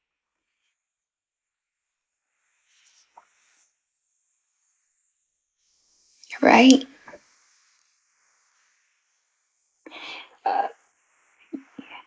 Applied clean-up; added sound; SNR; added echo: neural mask model Resemble Enhance denoiser.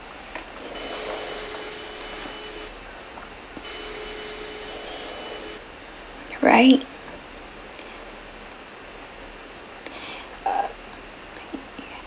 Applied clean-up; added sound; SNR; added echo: none; Domestic sounds, home sounds; 9 dB; none.